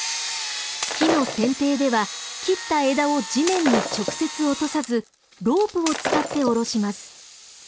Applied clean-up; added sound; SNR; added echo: none; Shatter; 6 dB; none.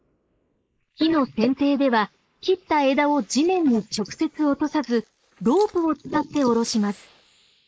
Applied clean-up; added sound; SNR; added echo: neural mask model Resemble Enhance denoiser.